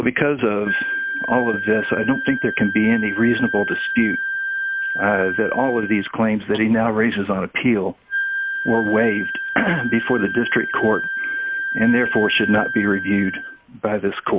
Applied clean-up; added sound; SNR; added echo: none; Wind instrument, woodwind instrument; 5 dB; none.